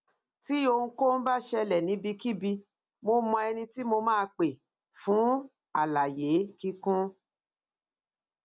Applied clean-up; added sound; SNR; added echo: none; none; none; none.